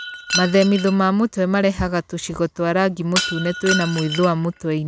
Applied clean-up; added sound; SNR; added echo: none; Shatter; 9 dB; none.